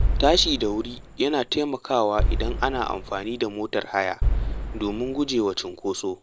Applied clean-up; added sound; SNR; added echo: none; Boom; 2 dB; none.